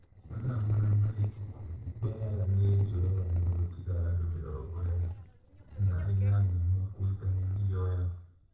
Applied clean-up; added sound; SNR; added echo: neural separator model SepFormer DNS4.